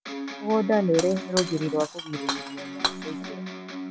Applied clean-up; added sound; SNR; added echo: none; Electric guitar + Shatter; 5 dB; none.